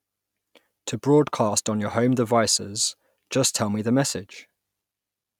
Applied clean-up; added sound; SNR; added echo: none; none; none; none.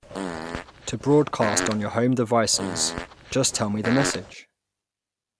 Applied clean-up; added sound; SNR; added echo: none; Fart; 7 dB; none.